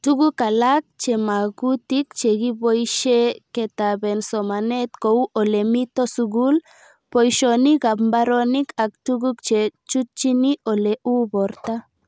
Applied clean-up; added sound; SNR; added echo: none; none; none; none.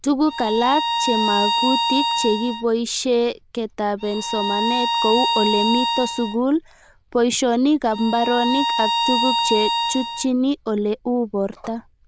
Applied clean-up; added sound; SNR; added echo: neural diffusion model UNIVERSE++.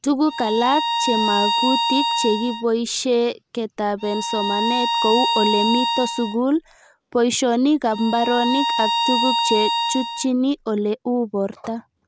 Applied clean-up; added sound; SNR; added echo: none; Bowed string instrument; 1 dB; none.